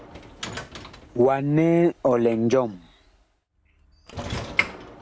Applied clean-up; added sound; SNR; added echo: none; Sliding door / Train; 11 dB; none.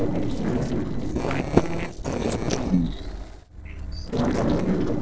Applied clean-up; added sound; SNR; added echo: neural separator model SepFormer DNS4.